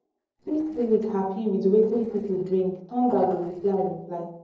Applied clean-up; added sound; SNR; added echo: neural separator model SepFormer DNS4.